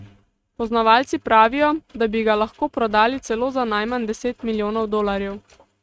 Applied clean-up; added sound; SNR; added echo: neural mask model RNNoise.